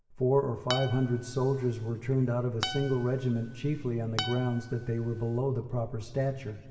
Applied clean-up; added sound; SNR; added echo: none; Acoustic guitar; 10 dB; reverberation time 1.8 s.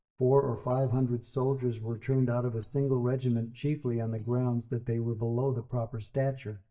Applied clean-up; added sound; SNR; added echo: neural mask model DeepFilterNet 3.